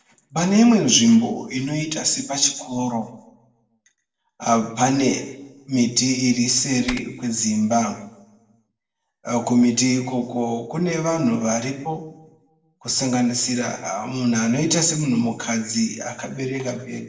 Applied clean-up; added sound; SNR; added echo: neural separator model SepFormer DNS4.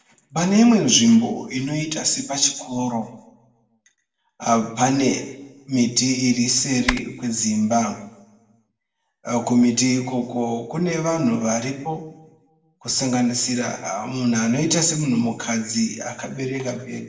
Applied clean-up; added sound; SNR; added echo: none; Typing; 10 dB; reverberation time 0.6 s.